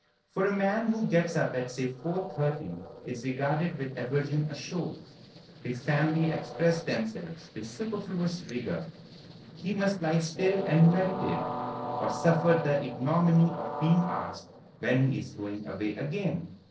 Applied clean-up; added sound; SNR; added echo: neural separator model SepFormer DNS4.